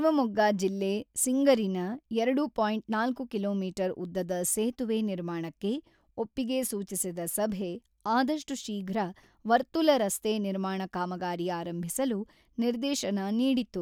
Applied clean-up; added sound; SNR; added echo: none; none; none; none.